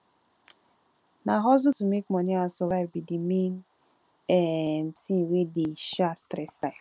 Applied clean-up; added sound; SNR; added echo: none; none; none; none.